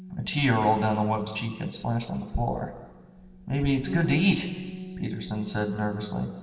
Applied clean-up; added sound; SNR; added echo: none; Bass guitar; 13 dB; reverberation time 2.1 s.